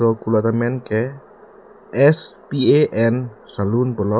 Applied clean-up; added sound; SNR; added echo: none; none; none; none.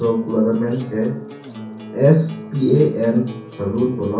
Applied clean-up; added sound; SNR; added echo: none; Acoustic guitar; 16 dB; reverberation time 0.6 s.